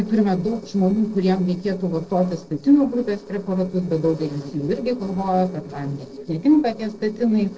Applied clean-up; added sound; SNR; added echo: neural separator model SepFormer DNS4.